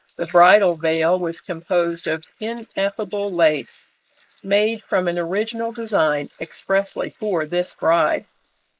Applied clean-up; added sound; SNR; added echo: neural mask model Resemble Enhance denoiser.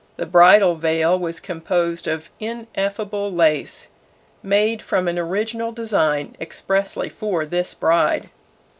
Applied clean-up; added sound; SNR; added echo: none; none; none; none.